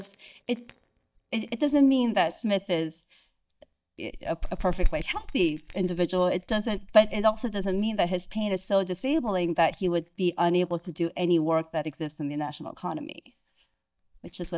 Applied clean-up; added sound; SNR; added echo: neural mask model DeepFilterNet 3.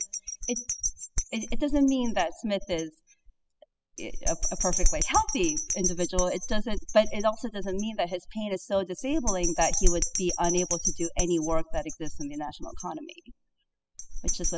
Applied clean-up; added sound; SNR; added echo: classical method spectral subtraction.